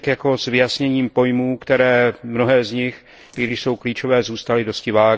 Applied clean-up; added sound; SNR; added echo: neural separator model SepFormer DNS4.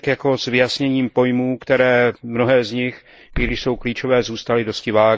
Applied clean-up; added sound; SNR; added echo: neural mask model Resemble Enhance denoiser.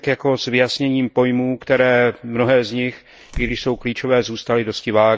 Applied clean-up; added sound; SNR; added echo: neural mask model DeepFilterNet 3.